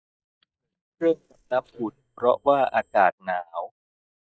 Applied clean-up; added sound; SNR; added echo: neural mask model DeepFilterNet 3.